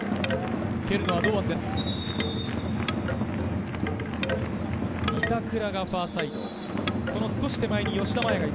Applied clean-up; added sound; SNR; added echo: none; Wind chime / Wood; 9 dB; none.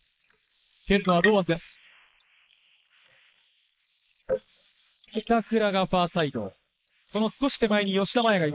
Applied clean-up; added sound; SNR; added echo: neural mask model Resemble Enhance denoiser.